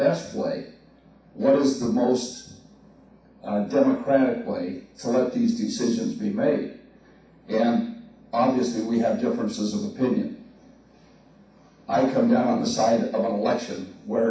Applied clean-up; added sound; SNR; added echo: none; none; none; reverberation time 0.6 s.